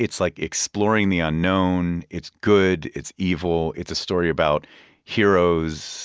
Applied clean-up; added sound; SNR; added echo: none; none; none; none.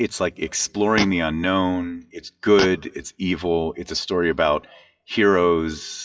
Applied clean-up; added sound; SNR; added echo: classical method WPE with log-MMSE.